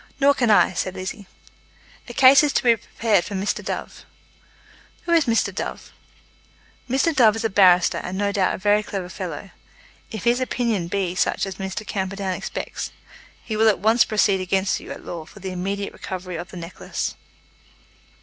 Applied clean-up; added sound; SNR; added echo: none; none; none; none.